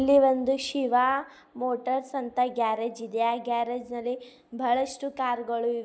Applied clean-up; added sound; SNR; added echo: none; none; none; none.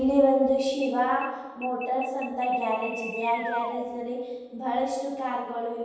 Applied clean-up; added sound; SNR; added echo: none; Alarm; 13 dB; reverberation time 1.2 s.